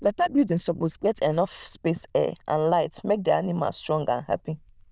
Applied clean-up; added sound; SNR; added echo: neural diffusion model UNIVERSE++.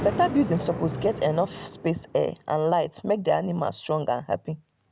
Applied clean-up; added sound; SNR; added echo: none; Thunder; 12 dB; none.